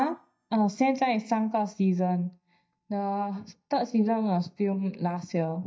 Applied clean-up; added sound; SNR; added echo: neural mask model DeepFilterNet 3.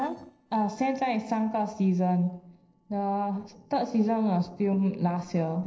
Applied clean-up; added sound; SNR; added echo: neural separator model SepFormer DNS4.